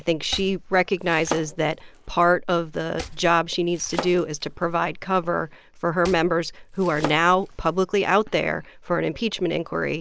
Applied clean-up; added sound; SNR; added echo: none; Domestic sounds, home sounds; 13 dB; none.